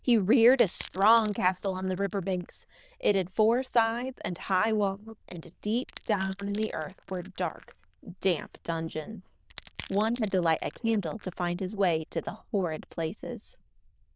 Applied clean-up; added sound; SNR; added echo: neural diffusion model UNIVERSE++.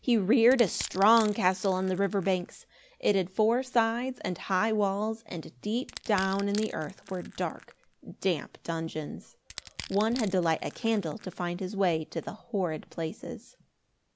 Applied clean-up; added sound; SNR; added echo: none; Crushing; 19 dB; none.